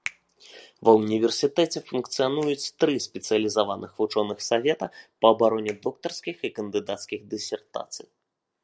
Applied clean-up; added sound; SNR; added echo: neural separator model SepFormer DNS4.